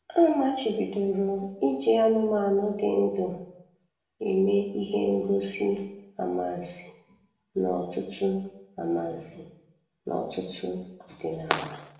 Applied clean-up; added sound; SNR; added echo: none; none; none; reverberation time 0.7 s.